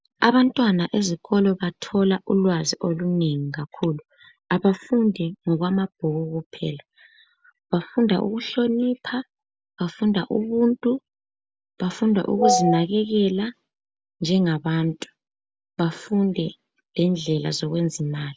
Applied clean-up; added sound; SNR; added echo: none; none; none; none.